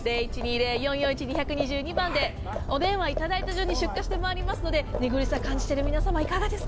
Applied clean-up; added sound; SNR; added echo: none; Livestock, farm animals, working animals; 2 dB; none.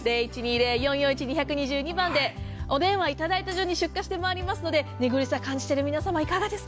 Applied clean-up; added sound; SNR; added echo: none; none; none; none.